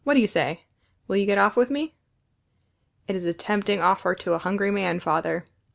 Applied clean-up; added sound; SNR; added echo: none; none; none; none.